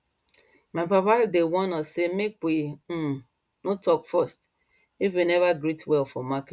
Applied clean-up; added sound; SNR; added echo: none; none; none; none.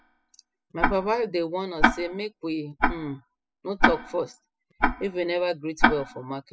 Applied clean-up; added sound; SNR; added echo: classical method spectral subtraction.